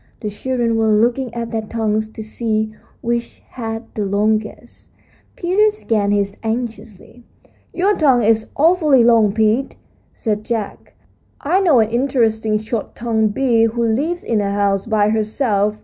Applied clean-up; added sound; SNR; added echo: none; none; none; none.